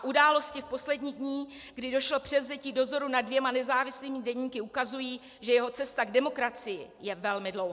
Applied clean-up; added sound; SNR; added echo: none; none; none; none.